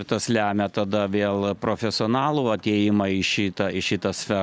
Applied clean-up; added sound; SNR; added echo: none; none; none; none.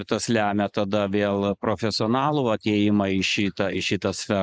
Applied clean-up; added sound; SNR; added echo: neural mask model Resemble Enhance denoiser.